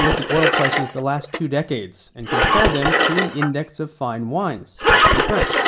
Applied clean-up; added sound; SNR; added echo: none; Engine; -4 dB; reverberation time 0.3 s.